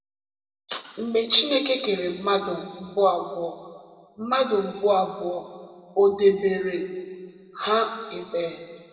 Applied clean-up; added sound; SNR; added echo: none; none; none; reverberation time 1.9 s.